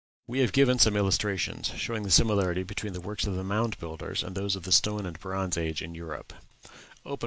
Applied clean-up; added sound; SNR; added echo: none; none; none; none.